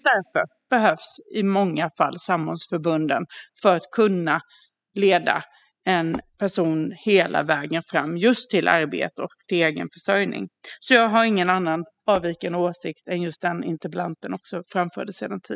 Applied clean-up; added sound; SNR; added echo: classical method spectral subtraction.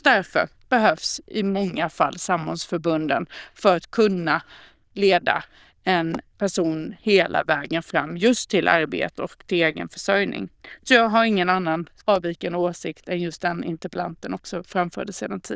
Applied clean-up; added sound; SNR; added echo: neural diffusion model UNIVERSE++.